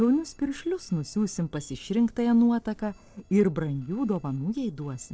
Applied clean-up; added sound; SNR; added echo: neural separator model SepFormer DNS4.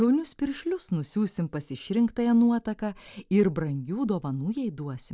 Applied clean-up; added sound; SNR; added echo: none; none; none; none.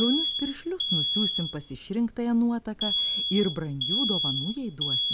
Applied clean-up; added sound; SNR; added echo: none; Alarm; 0 dB; none.